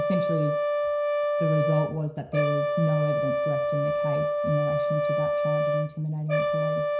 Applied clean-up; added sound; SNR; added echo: none; Brass instrument; -4 dB; reverberation time 0.5 s.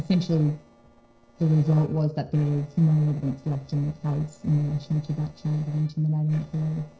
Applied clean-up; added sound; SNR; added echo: neural separator model SepFormer DNS4.